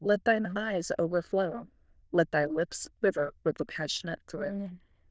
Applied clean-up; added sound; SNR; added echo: neural diffusion model UNIVERSE++.